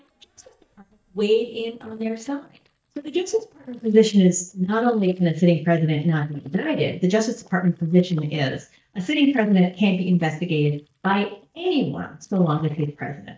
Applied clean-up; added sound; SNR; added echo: neural mask model DeepFilterNet 3.